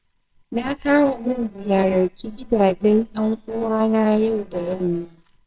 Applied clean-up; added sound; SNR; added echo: neural separator model SepFormer WHAMR!.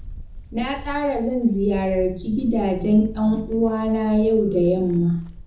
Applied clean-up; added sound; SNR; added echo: none; Livestock, farm animals, working animals; 15 dB; reverberation time 0.6 s.